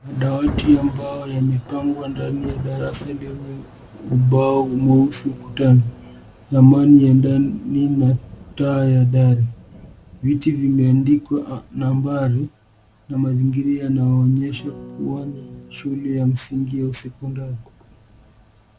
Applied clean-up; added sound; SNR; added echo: none; Electric guitar / Strum + Thunder; 19 dB; none.